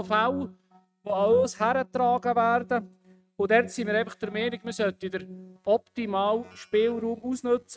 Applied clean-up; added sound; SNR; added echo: neural mask model RNNoise.